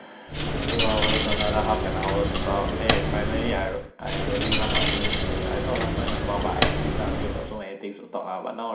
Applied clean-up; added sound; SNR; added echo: none; Coin (dropping); -5 dB; reverberation time 0.5 s.